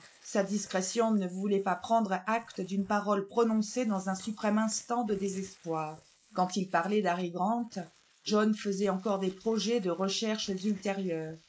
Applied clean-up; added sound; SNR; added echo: neural mask model Resemble Enhance denoiser.